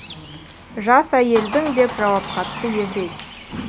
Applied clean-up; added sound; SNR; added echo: none; Bird + Door; 11 dB; none.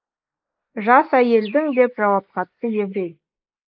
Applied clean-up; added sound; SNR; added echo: neural mask model Resemble Enhance denoiser.